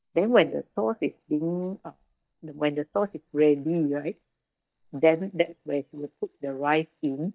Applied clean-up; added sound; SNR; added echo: neural mask model DeepFilterNet 3.